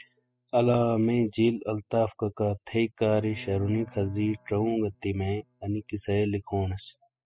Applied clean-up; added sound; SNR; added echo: classical method spectral subtraction.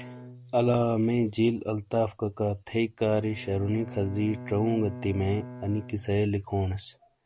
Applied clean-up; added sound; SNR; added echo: none; Bowed string instrument; 16 dB; none.